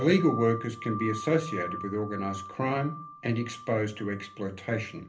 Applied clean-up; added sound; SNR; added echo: none; Wind chime; 12 dB; reverberation time 0.3 s.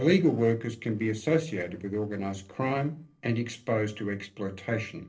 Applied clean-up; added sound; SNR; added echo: neural separator model SepFormer DNS4.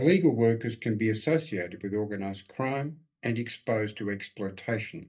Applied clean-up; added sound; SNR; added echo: neural mask model DeepFilterNet 3.